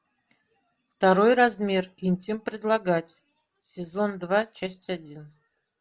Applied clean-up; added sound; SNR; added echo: none; none; none; none.